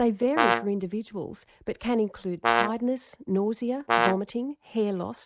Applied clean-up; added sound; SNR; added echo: neural mask model RNNoise.